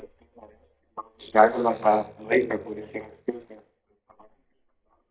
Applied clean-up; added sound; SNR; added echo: neural mask model DeepFilterNet 3.